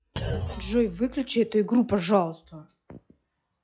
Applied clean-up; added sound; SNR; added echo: classical method log-MMSE.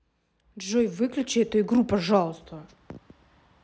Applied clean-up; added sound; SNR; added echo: none; none; none; none.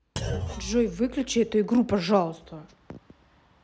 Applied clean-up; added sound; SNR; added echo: none; Thump, thud; 8 dB; none.